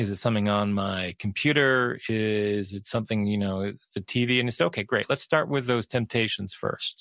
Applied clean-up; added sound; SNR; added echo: none; none; none; none.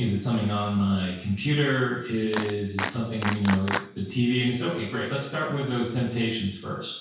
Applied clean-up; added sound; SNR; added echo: none; Clapping; 7 dB; reverberation time 0.6 s.